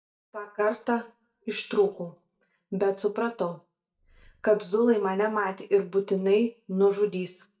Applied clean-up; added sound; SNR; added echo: neural mask model DeepFilterNet 3.